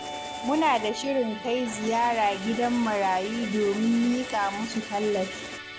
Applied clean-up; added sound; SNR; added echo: none; Engine starting + Musical instrument; 10 dB; none.